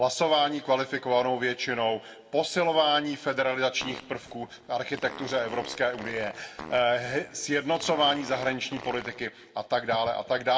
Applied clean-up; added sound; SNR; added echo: none; Fart; 16 dB; reverberation time 1.0 s.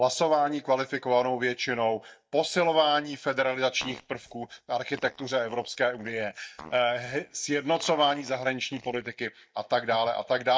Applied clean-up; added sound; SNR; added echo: neural mask model DeepFilterNet 3.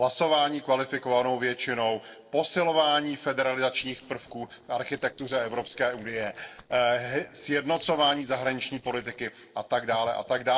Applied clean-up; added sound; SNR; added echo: neural separator model SepFormer DNS4.